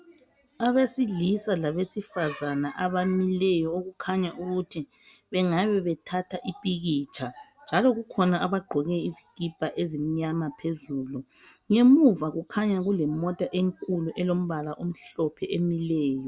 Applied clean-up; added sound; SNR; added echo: none; none; none; none.